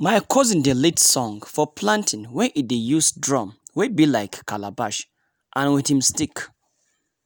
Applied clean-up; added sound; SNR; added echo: none; none; none; none.